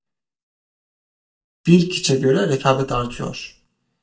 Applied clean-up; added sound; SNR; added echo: neural mask model DeepFilterNet 3.